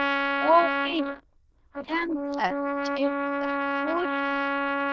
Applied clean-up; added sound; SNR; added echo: neural diffusion model UNIVERSE++.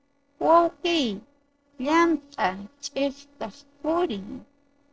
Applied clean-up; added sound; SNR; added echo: neural separator model SepFormer DNS4.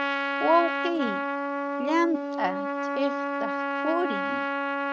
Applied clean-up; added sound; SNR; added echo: neural mask model RNNoise.